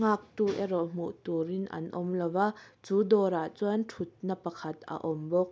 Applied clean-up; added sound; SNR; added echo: none; none; none; none.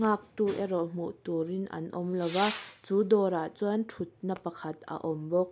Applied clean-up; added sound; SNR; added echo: none; Whoosh, swoosh, swish / Fireworks; 15 dB; none.